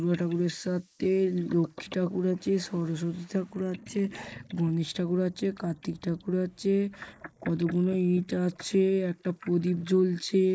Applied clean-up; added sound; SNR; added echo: neural mask model Resemble Enhance denoiser.